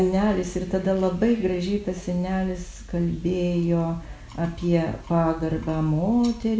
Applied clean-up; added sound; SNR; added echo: none; none; none; none.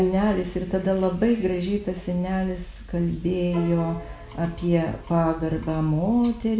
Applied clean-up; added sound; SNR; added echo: none; Piano; 19 dB; none.